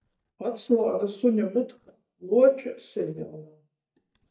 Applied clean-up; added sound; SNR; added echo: neural mask model DeepFilterNet 3.